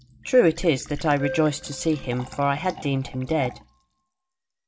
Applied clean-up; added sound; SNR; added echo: none; Fill (with liquid) + Keyboard (musical); 15 dB; none.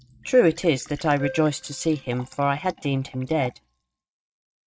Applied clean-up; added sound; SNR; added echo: neural mask model RNNoise.